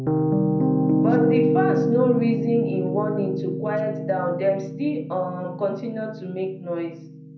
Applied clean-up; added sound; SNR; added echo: none; Piano; -2 dB; reverberation time 0.5 s.